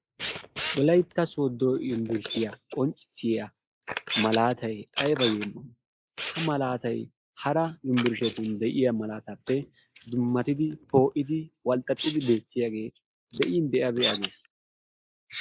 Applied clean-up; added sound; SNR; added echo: neural mask model Resemble Enhance denoiser.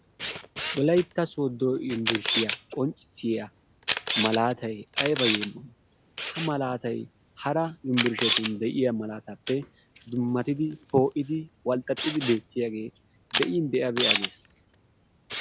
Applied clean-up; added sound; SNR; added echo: none; Camera; 5 dB; none.